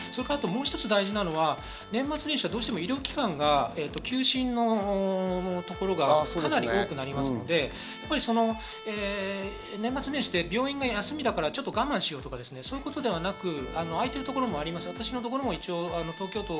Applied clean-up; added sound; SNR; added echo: none; Bowed string instrument; 17 dB; none.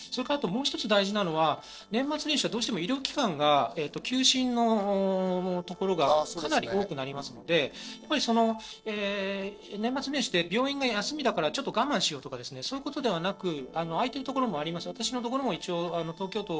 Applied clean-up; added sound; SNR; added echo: neural separator model SepFormer DNS4.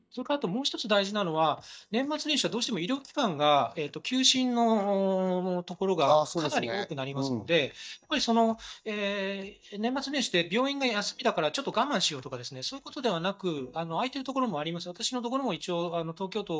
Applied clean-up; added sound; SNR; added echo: neural mask model DeepFilterNet 3.